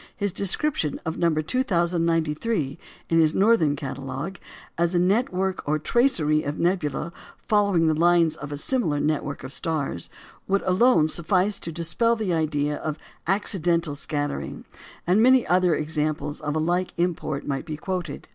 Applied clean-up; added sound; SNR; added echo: none; none; none; none.